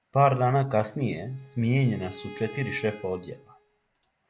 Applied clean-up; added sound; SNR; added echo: none; Bowed string instrument; 20 dB; none.